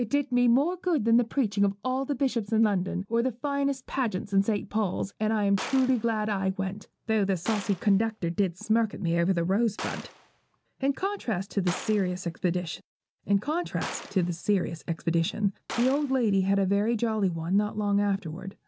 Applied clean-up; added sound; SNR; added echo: none; Gunshot, gunfire; 16 dB; none.